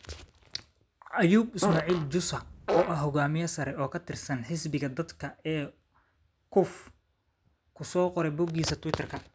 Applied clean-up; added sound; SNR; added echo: none; Fart; 2 dB; none.